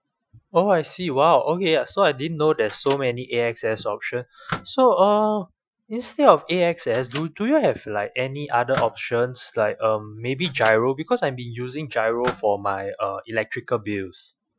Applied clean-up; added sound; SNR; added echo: classical method Wiener filter.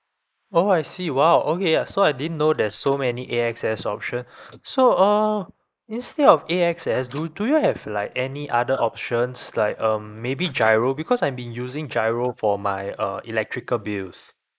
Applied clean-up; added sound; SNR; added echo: neural mask model Resemble Enhance denoiser.